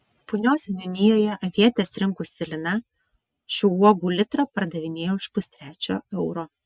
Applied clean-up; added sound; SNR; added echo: none; none; none; none.